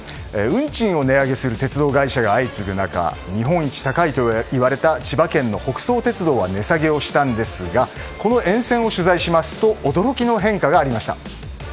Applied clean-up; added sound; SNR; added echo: none; none; none; none.